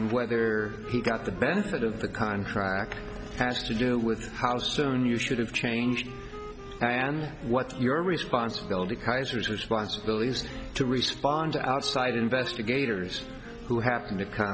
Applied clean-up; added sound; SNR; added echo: none; Wind instrument, woodwind instrument; 16 dB; none.